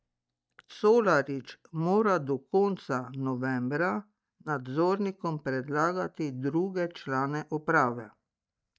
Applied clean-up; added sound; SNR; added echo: neural mask model DeepFilterNet 3.